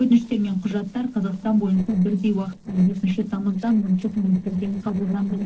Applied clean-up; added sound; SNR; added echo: neural separator model SepFormer DNS4.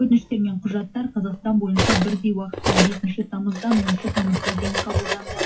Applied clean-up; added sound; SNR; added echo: classical method WPE with log-MMSE.